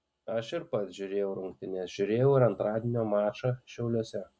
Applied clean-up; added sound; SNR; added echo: none; none; none; none.